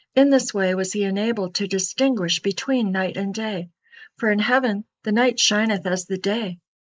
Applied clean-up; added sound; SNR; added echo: neural mask model Resemble Enhance denoiser.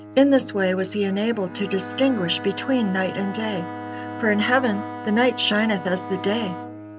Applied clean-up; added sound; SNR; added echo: none; Bowed string instrument + Wind instrument, woodwind instrument; 11 dB; none.